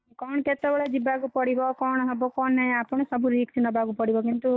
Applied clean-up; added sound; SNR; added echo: neural mask model DeepFilterNet 3.